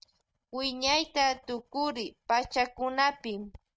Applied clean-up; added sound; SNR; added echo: neural mask model RNNoise.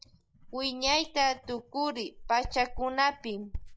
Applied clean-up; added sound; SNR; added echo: classical method log-MMSE.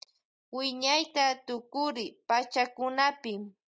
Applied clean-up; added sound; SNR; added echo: none; none; none; none.